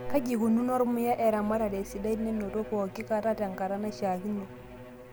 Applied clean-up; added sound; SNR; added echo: none; Bowed string instrument; 14 dB; none.